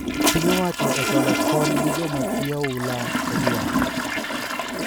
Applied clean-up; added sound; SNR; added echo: none; Toilet flush; -4 dB; none.